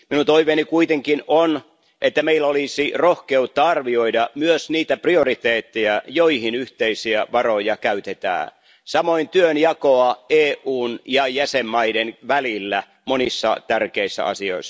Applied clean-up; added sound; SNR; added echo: none; none; none; none.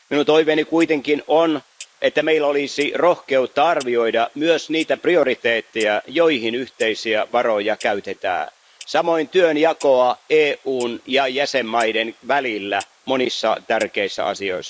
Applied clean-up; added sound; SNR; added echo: neural mask model Resemble Enhance denoiser.